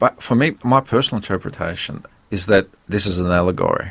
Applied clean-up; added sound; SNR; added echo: none; none; none; none.